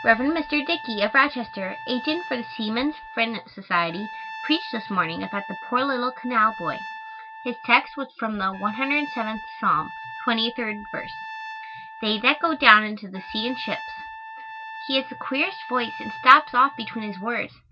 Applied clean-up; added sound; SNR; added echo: none; Trumpet; 13 dB; none.